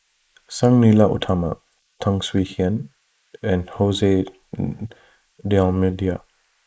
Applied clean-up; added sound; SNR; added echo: neural mask model Resemble Enhance denoiser.